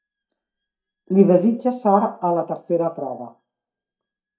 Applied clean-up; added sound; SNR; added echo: neural mask model DeepFilterNet 3.